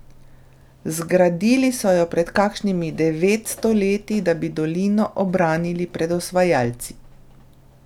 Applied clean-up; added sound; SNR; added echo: none; none; none; none.